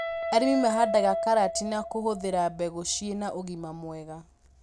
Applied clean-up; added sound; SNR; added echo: none; Guitar; 6 dB; none.